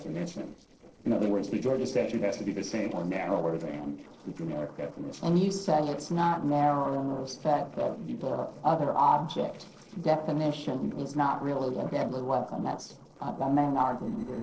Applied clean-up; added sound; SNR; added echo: neural separator model SepFormer DNS4.